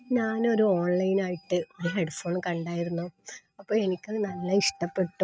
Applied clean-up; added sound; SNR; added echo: neural mask model RNNoise.